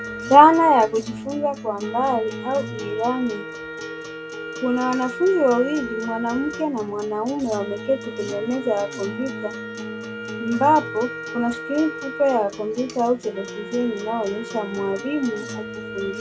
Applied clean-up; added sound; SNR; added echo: none; Acoustic guitar + Wind instrument, woodwind instrument; 10 dB; none.